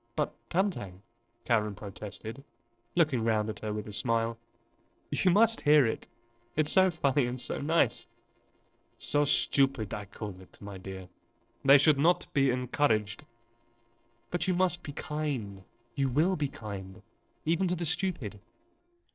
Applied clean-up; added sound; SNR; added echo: neural separator model SepFormer DNS4.